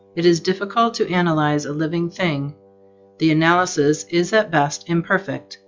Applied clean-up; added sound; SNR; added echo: classical method log-MMSE.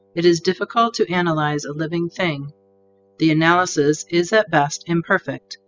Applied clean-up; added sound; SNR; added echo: classical method spectral subtraction.